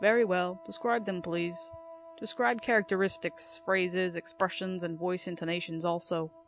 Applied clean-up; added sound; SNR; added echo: none; Wind instrument, woodwind instrument; 20 dB; none.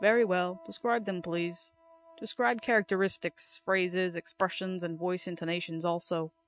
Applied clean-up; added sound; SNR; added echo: neural mask model RNNoise.